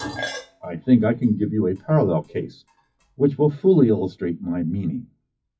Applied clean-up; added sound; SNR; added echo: classical method WPE with log-MMSE.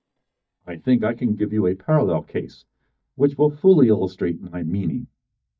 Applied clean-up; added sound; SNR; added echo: neural mask model DeepFilterNet 3.